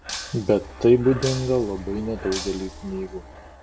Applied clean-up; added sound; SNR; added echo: none; Breathing + Shatter; 12 dB; none.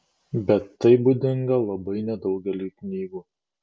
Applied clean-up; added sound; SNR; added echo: none; none; none; none.